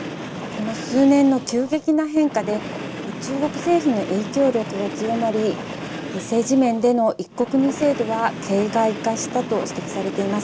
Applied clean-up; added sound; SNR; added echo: none; Train; 10 dB; none.